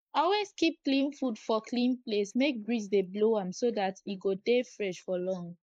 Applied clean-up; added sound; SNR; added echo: neural mask model Resemble Enhance denoiser.